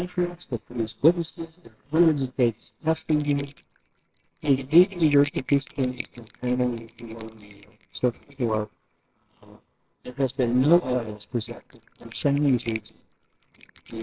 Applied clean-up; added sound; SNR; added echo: neural separator model SepFormer WHAMR!.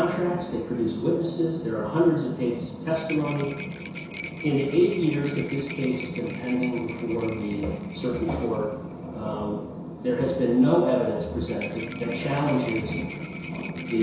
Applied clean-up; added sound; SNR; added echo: none; Rattle; 17 dB; reverberation time 0.6 s.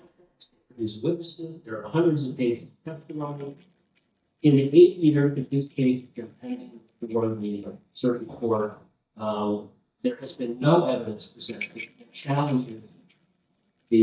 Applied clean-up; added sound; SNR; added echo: neural mask model DeepFilterNet 3.